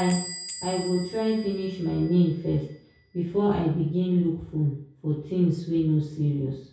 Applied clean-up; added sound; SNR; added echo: none; Door / Bell; 17 dB; reverberation time 0.6 s.